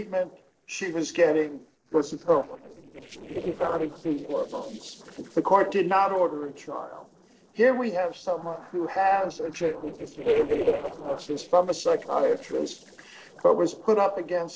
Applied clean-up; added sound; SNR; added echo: neural separator model SepFormer DNS4.